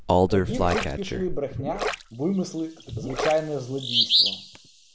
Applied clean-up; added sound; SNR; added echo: none; Gurgling + Bird vocalization, bird call, bird song; -4 dB; none.